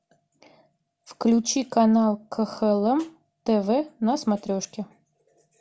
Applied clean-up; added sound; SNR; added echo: none; none; none; none.